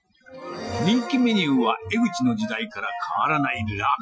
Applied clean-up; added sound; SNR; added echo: classical method Wiener filter.